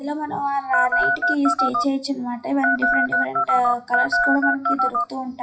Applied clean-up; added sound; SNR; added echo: classical method WPE with log-MMSE.